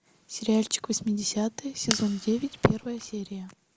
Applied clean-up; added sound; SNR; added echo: none; Fire; 9 dB; none.